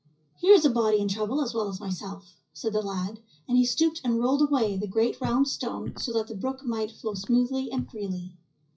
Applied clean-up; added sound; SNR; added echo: classical method WPE with log-MMSE.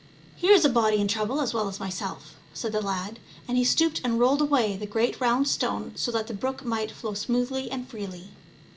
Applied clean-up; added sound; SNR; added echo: none; none; none; none.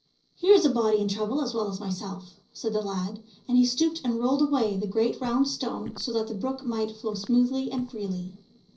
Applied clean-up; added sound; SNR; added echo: neural separator model SepFormer DNS4.